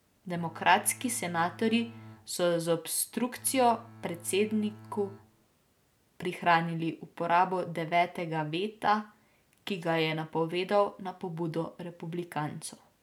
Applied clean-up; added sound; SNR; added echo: none; Bowed string instrument; 20 dB; none.